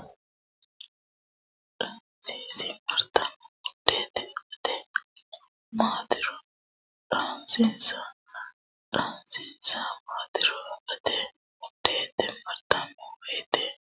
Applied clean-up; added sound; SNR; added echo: none; none; none; none.